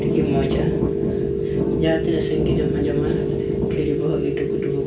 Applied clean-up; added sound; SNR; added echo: none; Telephone; 2 dB; reverberation time 0.3 s.